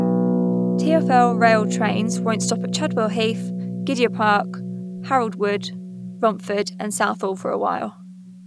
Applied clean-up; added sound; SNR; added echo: none; Harp; 2 dB; none.